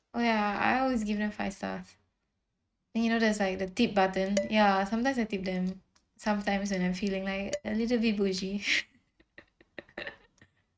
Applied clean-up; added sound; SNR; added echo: neural mask model RNNoise.